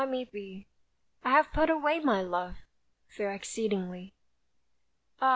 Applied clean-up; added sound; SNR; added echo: none; none; none; none.